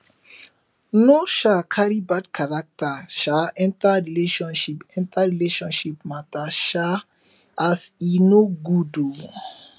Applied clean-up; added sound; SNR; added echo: none; none; none; none.